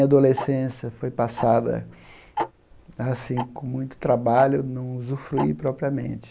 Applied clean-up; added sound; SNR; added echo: neural mask model Resemble Enhance denoiser.